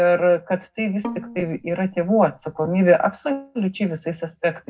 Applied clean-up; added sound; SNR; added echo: neural separator model SepFormer DNS4.